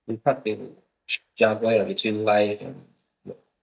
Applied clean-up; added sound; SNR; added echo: neural mask model DeepFilterNet 3.